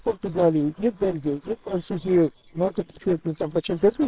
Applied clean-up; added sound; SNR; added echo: neural separator model SepFormer WHAMR!.